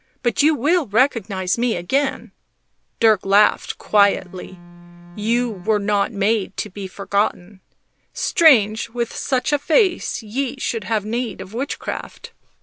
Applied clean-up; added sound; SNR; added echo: none; Bowed string instrument; 18 dB; none.